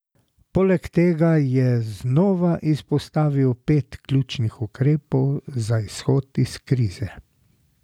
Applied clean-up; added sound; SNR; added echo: none; none; none; none.